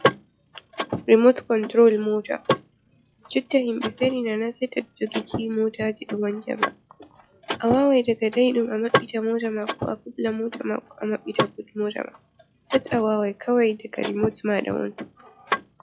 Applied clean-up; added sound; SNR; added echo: classical method log-MMSE.